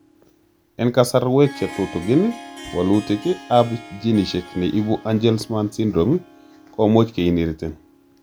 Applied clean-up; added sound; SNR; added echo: none; Harp; 19 dB; none.